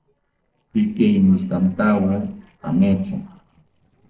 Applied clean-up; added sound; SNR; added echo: neural separator model SepFormer DNS4.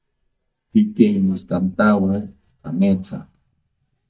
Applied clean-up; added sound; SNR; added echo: neural mask model DeepFilterNet 3.